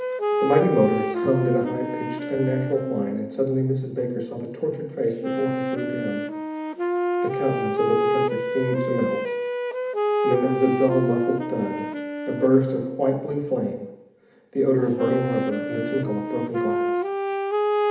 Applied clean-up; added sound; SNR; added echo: none; Wind instrument, woodwind instrument; 1 dB; reverberation time 0.8 s.